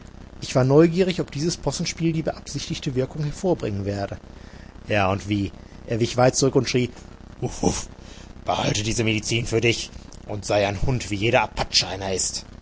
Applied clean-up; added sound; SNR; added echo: none; none; none; none.